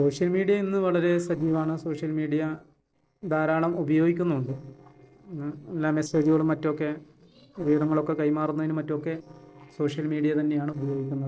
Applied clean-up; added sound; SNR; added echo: neural separator model SepFormer DNS4.